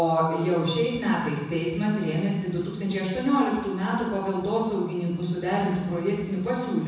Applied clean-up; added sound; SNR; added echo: none; none; none; reverberation time 1.1 s.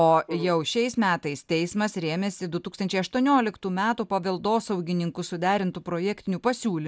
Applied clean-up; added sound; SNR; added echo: none; none; none; none.